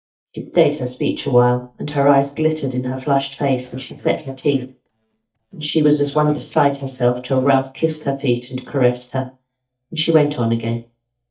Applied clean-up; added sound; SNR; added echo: neural mask model DeepFilterNet 3.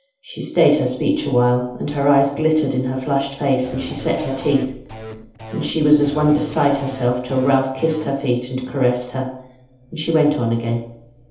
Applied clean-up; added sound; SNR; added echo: none; Electric guitar / Bass guitar; 14 dB; reverberation time 2.2 s.